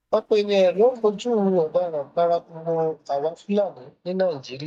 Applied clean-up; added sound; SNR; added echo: neural mask model DeepFilterNet 3.